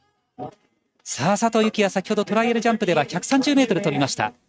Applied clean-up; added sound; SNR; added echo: neural mask model RNNoise.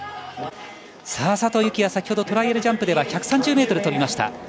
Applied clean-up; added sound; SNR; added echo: none; Drum; 18 dB; none.